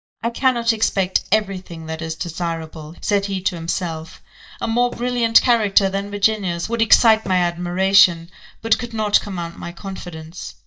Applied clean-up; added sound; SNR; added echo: neural mask model DeepFilterNet 3.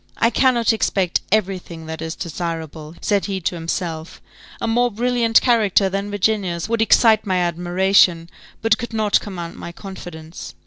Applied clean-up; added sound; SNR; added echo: none; none; none; none.